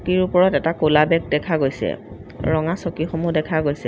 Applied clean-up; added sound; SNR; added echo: none; none; none; none.